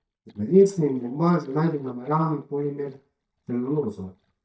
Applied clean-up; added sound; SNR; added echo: neural mask model DeepFilterNet 3.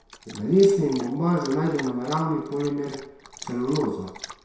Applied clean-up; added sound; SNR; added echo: none; Dog; 17 dB; reverberation time 0.7 s.